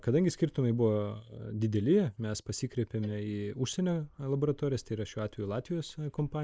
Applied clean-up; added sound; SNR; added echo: neural mask model Resemble Enhance denoiser.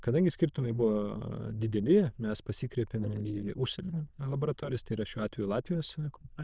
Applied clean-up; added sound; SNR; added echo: neural diffusion model UNIVERSE++.